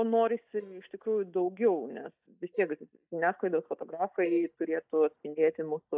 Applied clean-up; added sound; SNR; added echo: neural mask model DeepFilterNet 3.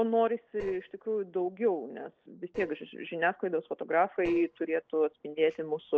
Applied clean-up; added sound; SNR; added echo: neural separator model SepFormer DNS4.